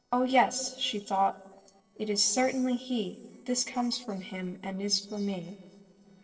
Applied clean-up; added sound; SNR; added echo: neural separator model SepFormer DNS4.